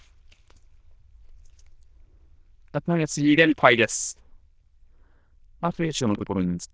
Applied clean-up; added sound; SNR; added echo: neural diffusion model UNIVERSE++.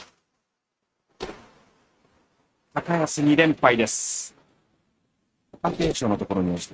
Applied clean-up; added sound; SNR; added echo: neural mask model RNNoise.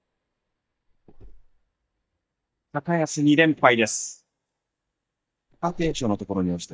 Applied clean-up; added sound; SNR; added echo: neural mask model DeepFilterNet 3.